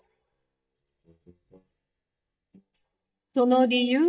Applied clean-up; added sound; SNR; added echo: neural mask model DeepFilterNet 3.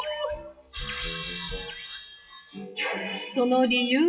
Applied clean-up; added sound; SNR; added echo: classical method WPE with log-MMSE.